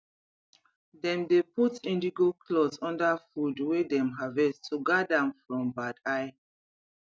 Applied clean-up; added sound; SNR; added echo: none; none; none; none.